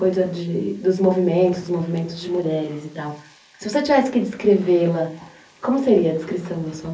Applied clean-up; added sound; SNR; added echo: neural mask model Resemble Enhance denoiser.